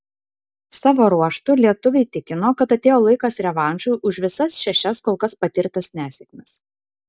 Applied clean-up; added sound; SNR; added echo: none; none; none; none.